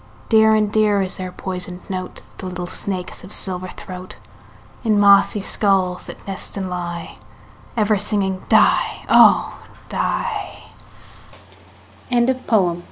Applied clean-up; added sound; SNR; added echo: none; none; none; none.